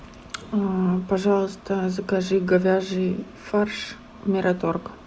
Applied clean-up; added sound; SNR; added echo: none; none; none; none.